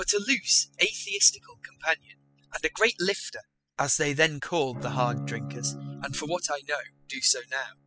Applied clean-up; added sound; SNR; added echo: classical method spectral subtraction.